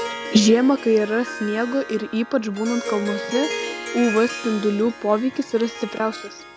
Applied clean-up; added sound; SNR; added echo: none; Harp; 10 dB; none.